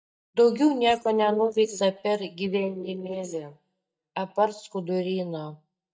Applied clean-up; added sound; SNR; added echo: neural mask model DeepFilterNet 3.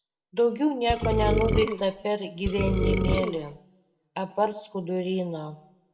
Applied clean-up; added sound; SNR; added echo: none; Burping, eructation; -1 dB; reverberation time 0.5 s.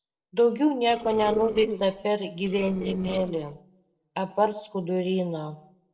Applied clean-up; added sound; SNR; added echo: neural separator model SepFormer DNS4.